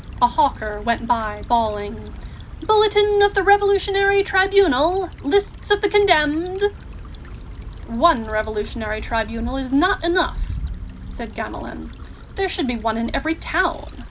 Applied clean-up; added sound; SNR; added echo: none; Stream / Trickle, dribble / Traffic noise, roadway noise; 12 dB; none.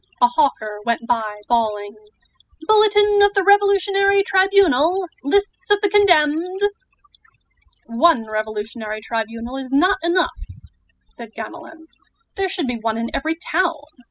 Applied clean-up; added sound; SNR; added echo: classical method spectral subtraction.